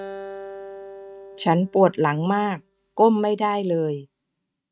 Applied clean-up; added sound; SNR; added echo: neural mask model RNNoise.